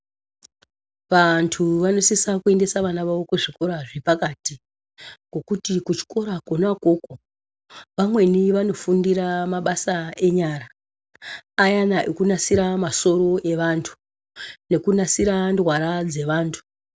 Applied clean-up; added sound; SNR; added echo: none; none; none; none.